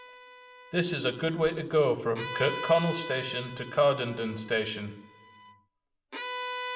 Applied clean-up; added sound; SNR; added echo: none; Bowed string instrument; 11 dB; reverberation time 0.7 s.